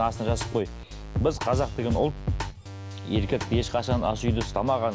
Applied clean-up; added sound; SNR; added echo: none; none; none; none.